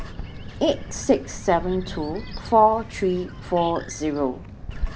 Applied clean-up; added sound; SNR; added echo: none; Bird; 10 dB; none.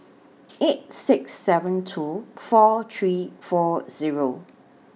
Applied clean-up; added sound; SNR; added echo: none; none; none; none.